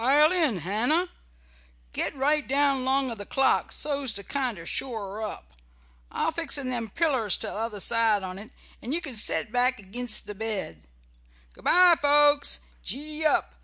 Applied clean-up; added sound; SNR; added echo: none; none; none; none.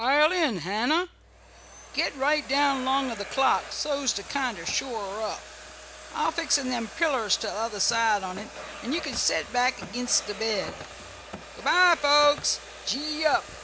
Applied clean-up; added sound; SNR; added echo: none; Domestic sounds, home sounds; 14 dB; none.